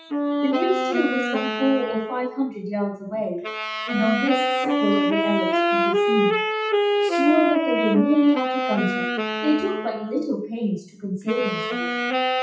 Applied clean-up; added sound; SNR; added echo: classical method WPE with log-MMSE.